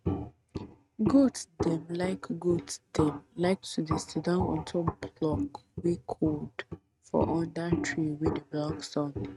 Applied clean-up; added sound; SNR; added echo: neural mask model RNNoise.